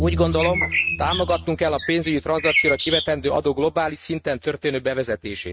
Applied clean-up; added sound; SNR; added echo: neural mask model RNNoise.